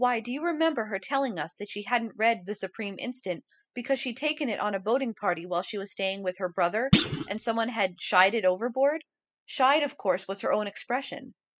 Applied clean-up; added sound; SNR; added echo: classical method spectral subtraction.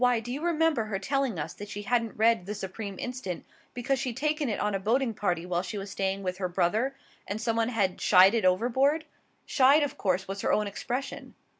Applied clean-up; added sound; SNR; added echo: none; none; none; none.